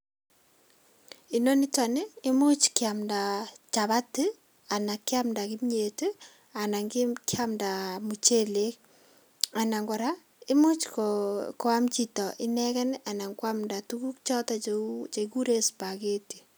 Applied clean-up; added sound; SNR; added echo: none; none; none; none.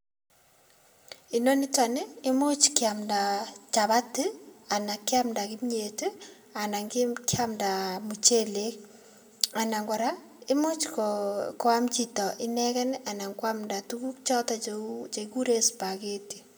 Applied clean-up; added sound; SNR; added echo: none; none; none; reverberation time 0.5 s.